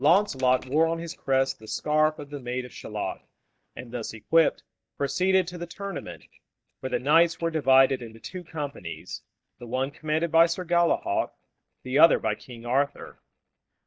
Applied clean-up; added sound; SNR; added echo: neural mask model DeepFilterNet 3.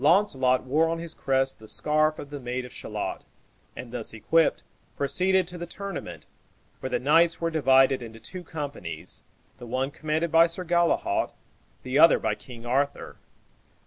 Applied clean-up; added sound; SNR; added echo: none; none; none; none.